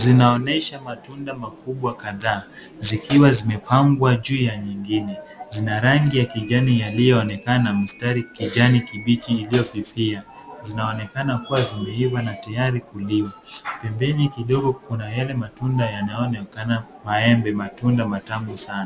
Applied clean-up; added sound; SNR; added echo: none; Hi-hat; 13 dB; none.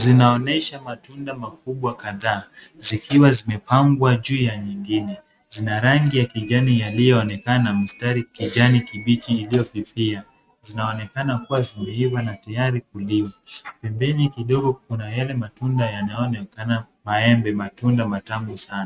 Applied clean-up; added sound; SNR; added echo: neural mask model RNNoise.